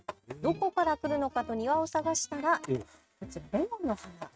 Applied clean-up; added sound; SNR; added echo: neural mask model RNNoise.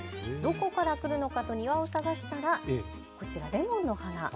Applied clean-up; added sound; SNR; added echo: none; none; none; none.